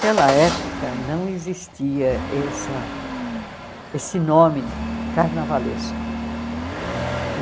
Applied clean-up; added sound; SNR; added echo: none; Engine starting / Accelerating, revving, vroom / Motor vehicle (road); 5 dB; none.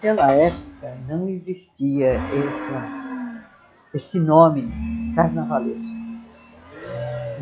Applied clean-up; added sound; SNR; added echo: classical method log-MMSE.